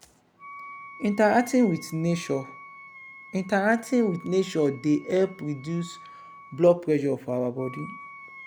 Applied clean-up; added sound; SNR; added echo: none; Wind instrument, woodwind instrument; 19 dB; none.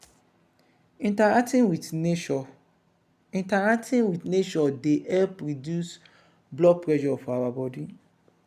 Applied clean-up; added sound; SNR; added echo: none; none; none; none.